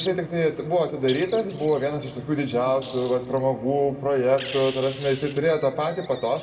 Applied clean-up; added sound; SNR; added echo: none; Wild animals; 10 dB; reverberation time 1.4 s.